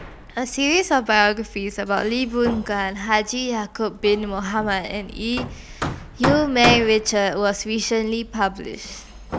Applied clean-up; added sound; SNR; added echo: none; Hammer; 9 dB; none.